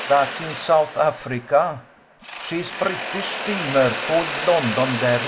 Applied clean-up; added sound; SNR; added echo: none; Mechanisms; 6 dB; reverberation time 0.4 s.